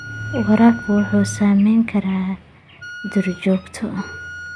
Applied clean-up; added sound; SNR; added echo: none; Wind instrument, woodwind instrument; 17 dB; none.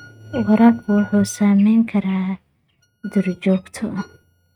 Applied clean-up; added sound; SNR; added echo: neural mask model RNNoise.